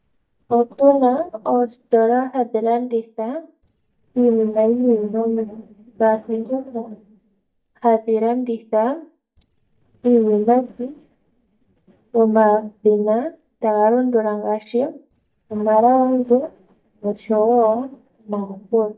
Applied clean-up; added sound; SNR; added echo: neural mask model DeepFilterNet 3.